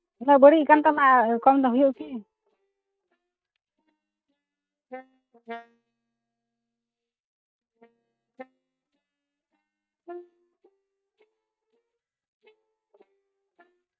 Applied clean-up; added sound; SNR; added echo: neural mask model DeepFilterNet 3.